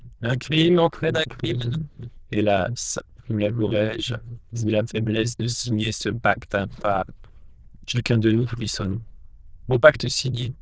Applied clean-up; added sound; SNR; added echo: neural diffusion model UNIVERSE++.